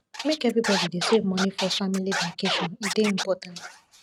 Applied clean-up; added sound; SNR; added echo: neural mask model RNNoise.